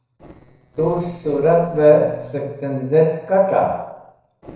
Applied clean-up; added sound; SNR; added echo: neural separator model SepFormer DNS4.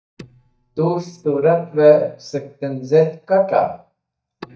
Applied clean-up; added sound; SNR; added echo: neural mask model DeepFilterNet 3.